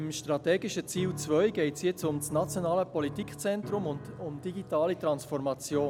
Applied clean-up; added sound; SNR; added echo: none; Piano; 12 dB; none.